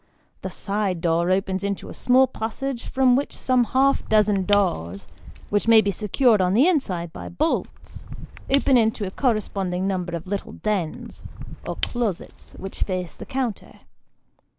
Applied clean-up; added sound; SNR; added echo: none; Shatter / Crushing; 11 dB; none.